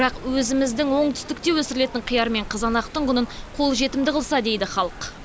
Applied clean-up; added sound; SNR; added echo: none; Rain; 16 dB; none.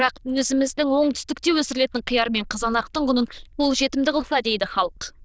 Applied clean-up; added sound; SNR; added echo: neural diffusion model UNIVERSE++.